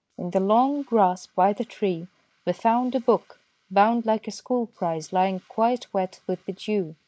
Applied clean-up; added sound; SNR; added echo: neural mask model Resemble Enhance denoiser.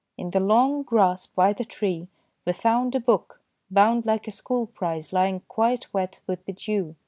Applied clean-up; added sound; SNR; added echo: none; none; none; none.